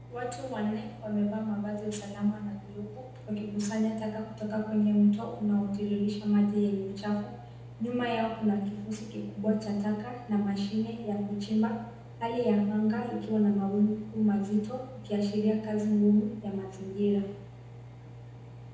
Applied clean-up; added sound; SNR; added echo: none; Engine; 16 dB; reverberation time 0.9 s.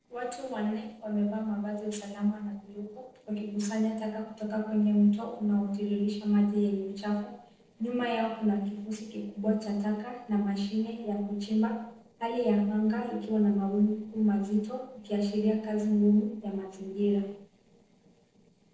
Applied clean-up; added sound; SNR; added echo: neural separator model SepFormer DNS4.